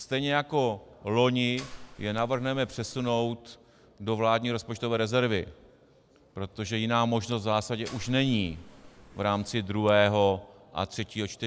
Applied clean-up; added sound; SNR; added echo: none; Mechanisms; 18 dB; none.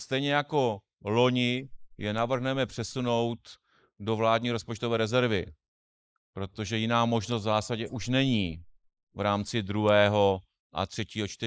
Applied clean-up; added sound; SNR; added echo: neural mask model Resemble Enhance denoiser.